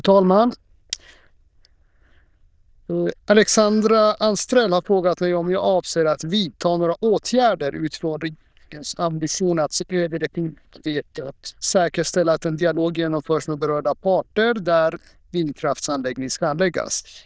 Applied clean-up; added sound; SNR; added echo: neural diffusion model UNIVERSE++.